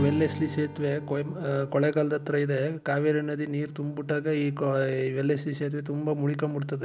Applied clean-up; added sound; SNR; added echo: none; Strum; 15 dB; none.